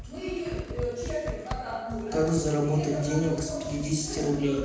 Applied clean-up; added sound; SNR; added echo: none; Computer keyboard; 10 dB; reverberation time 0.8 s.